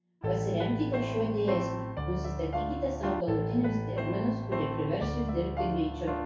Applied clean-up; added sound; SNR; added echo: none; Piano; 1 dB; reverberation time 0.6 s.